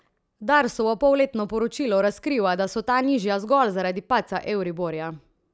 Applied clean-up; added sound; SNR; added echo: none; none; none; none.